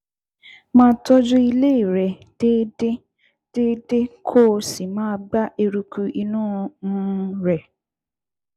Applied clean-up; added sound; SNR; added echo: none; none; none; none.